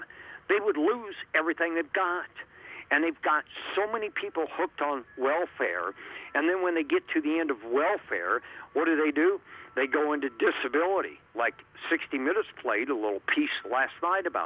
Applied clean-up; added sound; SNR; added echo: none; none; none; none.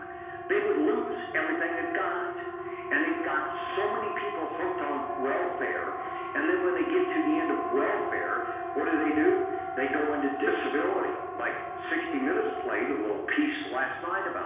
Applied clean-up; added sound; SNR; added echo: none; Siren; 6 dB; reverberation time 1.1 s.